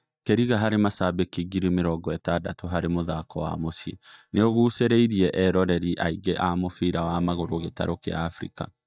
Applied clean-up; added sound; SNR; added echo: neural mask model DeepFilterNet 3.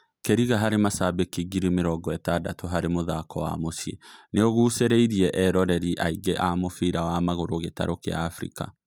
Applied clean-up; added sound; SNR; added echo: none; none; none; none.